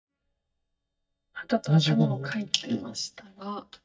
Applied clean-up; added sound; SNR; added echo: neural mask model DeepFilterNet 3.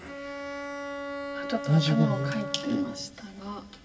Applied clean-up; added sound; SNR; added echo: none; Bowed string instrument; 7 dB; reverberation time 2.1 s.